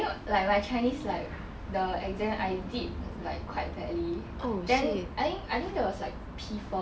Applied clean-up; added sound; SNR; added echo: none; none; none; none.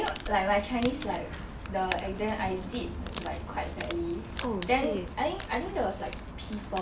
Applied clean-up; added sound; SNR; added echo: none; Crumpling, crinkling; 12 dB; none.